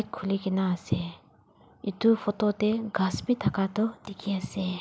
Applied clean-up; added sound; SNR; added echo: none; none; none; none.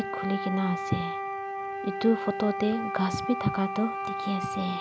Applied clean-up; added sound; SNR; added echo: none; Wind instrument, woodwind instrument; 4 dB; none.